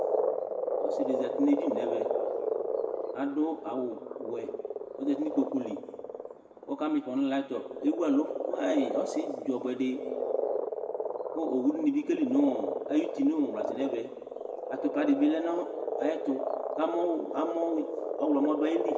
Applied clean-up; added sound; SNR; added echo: none; Frog; 3 dB; reverberation time 1.3 s.